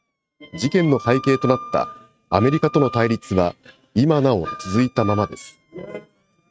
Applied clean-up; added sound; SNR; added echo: neural mask model RNNoise.